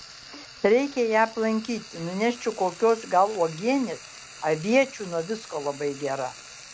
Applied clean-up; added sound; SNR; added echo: none; Frying (food); 18 dB; none.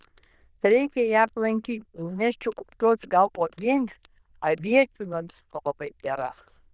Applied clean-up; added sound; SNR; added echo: neural diffusion model UNIVERSE++.